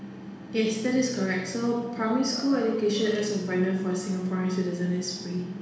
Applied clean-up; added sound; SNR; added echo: none; Chicken, rooster; 19 dB; reverberation time 1.1 s.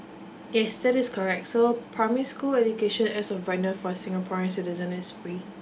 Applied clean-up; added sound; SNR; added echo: none; none; none; none.